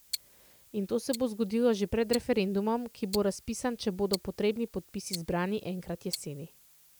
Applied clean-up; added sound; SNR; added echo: none; Tick-tock; 14 dB; none.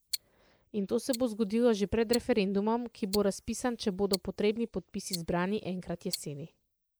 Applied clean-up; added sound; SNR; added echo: neural mask model Resemble Enhance denoiser.